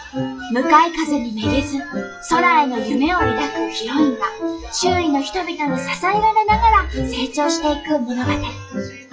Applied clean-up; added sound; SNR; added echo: classical method WPE with log-MMSE.